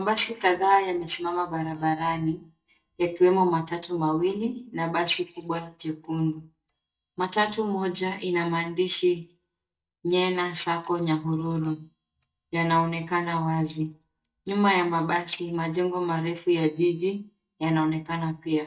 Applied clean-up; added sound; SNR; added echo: neural mask model DeepFilterNet 3.